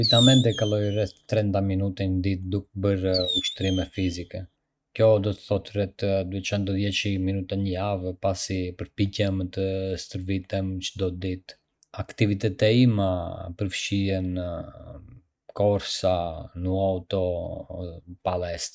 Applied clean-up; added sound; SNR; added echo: neural mask model RNNoise.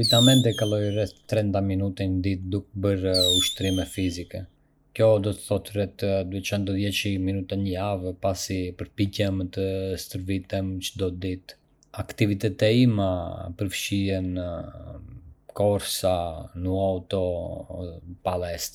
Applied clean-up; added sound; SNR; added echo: none; Fireworks; 2 dB; none.